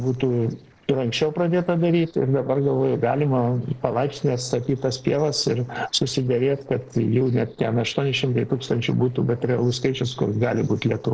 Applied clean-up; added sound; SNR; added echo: neural separator model SepFormer DNS4.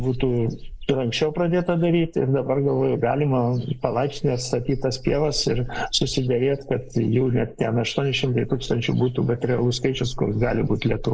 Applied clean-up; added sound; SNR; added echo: neural mask model Resemble Enhance denoiser.